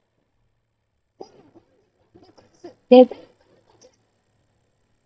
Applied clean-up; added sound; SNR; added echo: neural mask model DeepFilterNet 3.